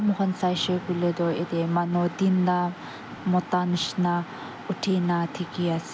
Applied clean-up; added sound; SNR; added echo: none; none; none; none.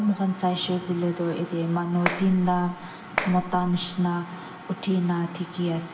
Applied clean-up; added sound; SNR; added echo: none; Clapping; 8 dB; reverberation time 0.9 s.